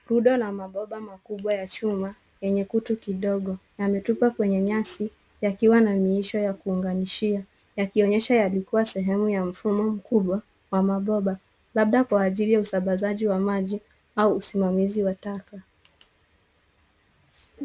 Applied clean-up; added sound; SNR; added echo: none; none; none; none.